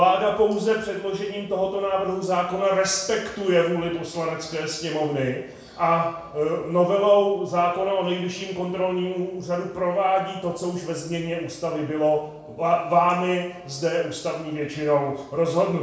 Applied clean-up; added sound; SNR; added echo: none; none; none; reverberation time 0.6 s.